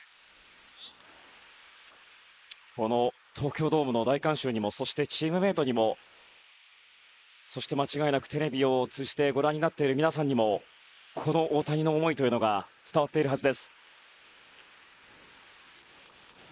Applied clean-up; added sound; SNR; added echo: neural mask model Resemble Enhance denoiser.